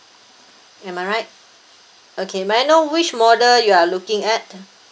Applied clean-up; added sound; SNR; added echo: none; none; none; none.